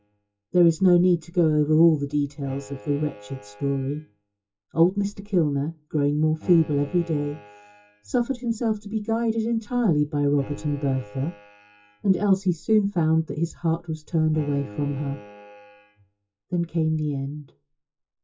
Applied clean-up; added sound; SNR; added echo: classical method WPE with log-MMSE.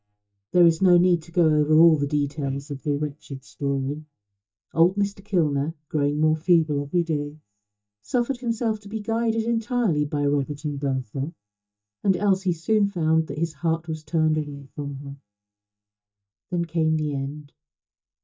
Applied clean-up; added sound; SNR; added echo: neural mask model DeepFilterNet 3.